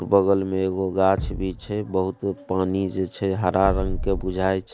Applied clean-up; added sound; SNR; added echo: none; Thump, thud; 10 dB; none.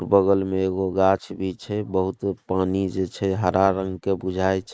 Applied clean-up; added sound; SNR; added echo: neural mask model Resemble Enhance denoiser.